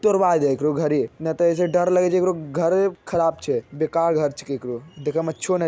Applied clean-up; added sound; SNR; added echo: none; none; none; none.